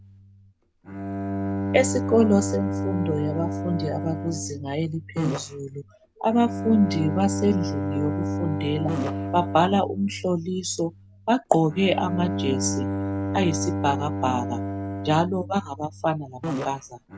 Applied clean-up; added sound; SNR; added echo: none; Fart + Bowed string instrument; 4 dB; none.